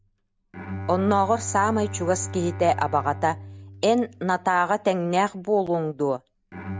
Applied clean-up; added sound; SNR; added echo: none; Bowed string instrument; 13 dB; none.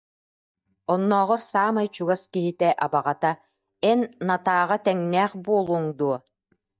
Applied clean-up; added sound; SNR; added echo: neural mask model DeepFilterNet 3.